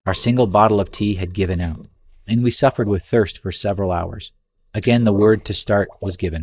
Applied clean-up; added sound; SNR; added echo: neural mask model DeepFilterNet 3.